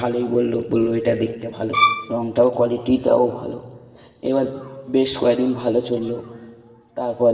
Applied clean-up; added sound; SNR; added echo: none; Bowed string instrument; -1 dB; reverberation time 2.0 s.